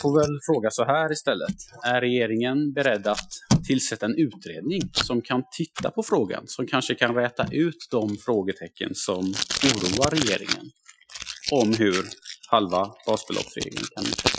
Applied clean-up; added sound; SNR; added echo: classical method Wiener filter.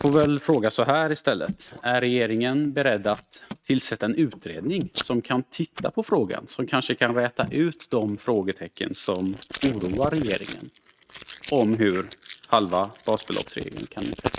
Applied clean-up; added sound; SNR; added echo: neural mask model RNNoise.